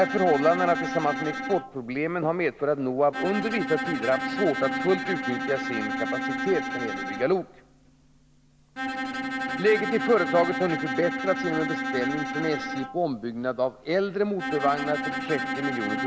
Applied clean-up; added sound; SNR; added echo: none; Bowed string instrument; 4 dB; none.